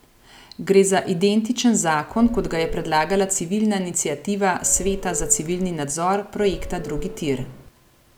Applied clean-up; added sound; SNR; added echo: none; Subway, metro, underground / Doorbell; 11 dB; none.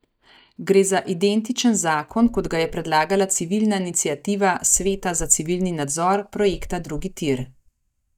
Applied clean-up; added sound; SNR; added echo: neural mask model DeepFilterNet 3.